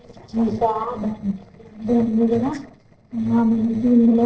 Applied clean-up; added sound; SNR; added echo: neural separator model SepFormer DNS4.